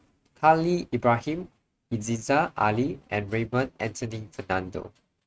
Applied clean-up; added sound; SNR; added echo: neural mask model RNNoise.